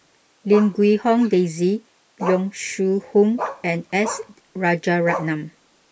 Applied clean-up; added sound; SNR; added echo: neural mask model Resemble Enhance denoiser.